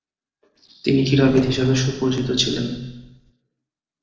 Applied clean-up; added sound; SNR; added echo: neural separator model SepFormer DNS4.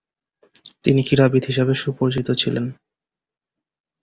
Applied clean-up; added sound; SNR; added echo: none; none; none; none.